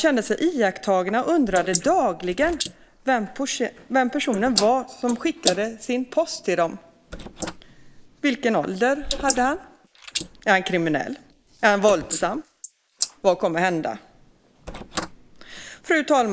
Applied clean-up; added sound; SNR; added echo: neural mask model Resemble Enhance denoiser.